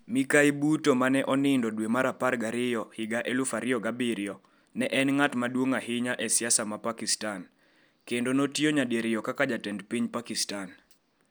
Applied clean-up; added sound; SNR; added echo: none; none; none; none.